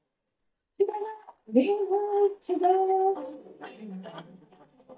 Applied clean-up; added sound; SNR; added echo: neural mask model DeepFilterNet 3.